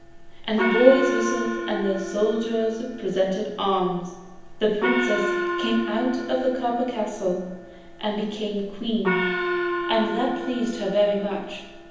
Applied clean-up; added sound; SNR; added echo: none; Gong; 5 dB; reverberation time 0.9 s.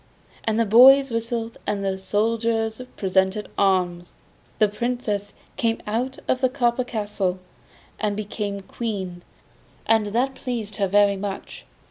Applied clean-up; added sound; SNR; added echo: none; none; none; none.